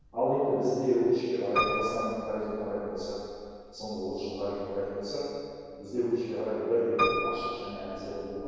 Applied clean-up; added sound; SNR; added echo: none; Piano; 7 dB; reverberation time 2.2 s.